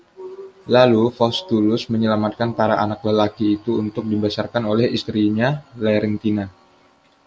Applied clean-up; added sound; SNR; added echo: none; none; none; none.